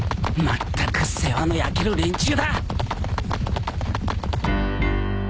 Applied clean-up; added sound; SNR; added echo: none; none; none; none.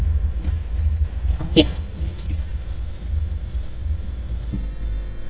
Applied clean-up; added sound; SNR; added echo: neural mask model DeepFilterNet 3.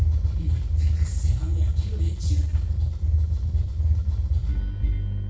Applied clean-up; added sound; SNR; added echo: neural separator model SepFormer DNS4.